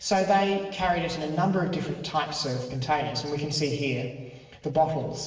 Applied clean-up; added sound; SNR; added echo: none; none; none; reverberation time 1.2 s.